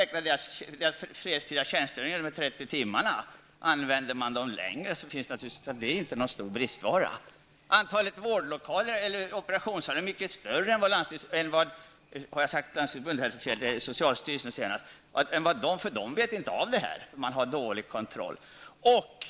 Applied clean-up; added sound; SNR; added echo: neural separator model SepFormer DNS4.